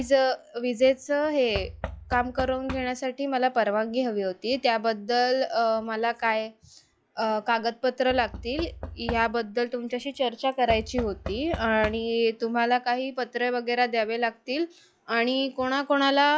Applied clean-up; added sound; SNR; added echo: classical method log-MMSE.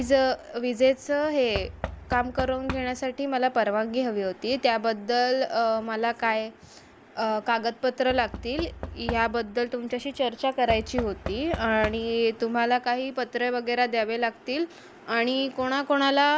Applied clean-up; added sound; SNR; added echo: none; Knock / Wood; 15 dB; none.